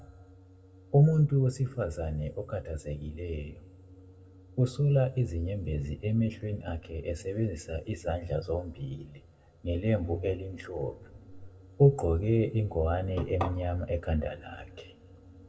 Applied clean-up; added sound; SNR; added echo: none; Organ; 19 dB; reverberation time 1.9 s.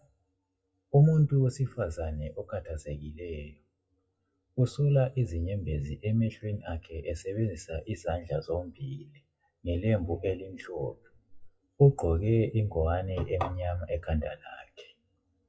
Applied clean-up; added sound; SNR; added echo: classical method WPE with log-MMSE.